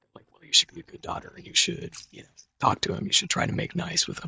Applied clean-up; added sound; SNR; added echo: neural mask model DeepFilterNet 3.